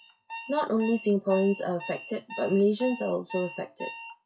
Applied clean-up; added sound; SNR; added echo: classical method WPE with log-MMSE.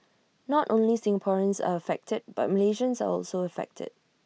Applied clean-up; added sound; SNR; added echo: none; none; none; none.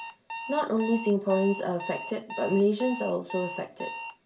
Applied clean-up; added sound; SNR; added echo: none; Alarm; 11 dB; reverberation time 0.3 s.